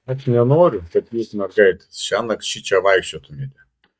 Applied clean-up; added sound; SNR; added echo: neural mask model DeepFilterNet 3.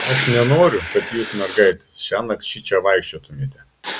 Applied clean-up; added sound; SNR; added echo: none; Writing; 8 dB; none.